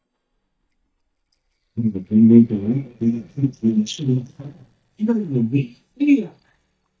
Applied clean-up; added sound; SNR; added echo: neural mask model DeepFilterNet 3.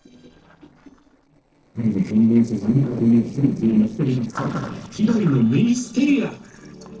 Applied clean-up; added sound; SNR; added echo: neural separator model SepFormer DNS4.